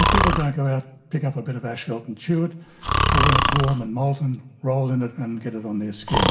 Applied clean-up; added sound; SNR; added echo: none; Breathing; 0 dB; reverberation time 1.4 s.